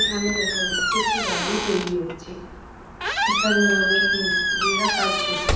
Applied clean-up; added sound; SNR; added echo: none; Squeak; -4 dB; reverberation time 0.9 s.